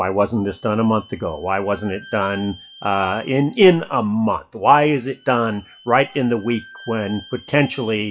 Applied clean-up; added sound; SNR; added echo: classical method WPE with log-MMSE.